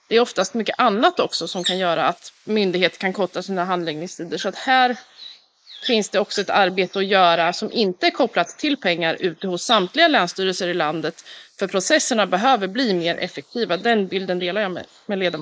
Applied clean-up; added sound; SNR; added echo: neural mask model Resemble Enhance denoiser.